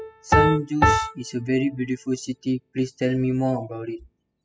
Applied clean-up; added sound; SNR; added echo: classical method spectral subtraction.